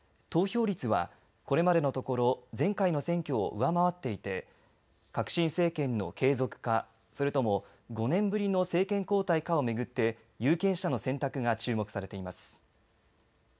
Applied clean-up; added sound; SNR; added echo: none; none; none; none.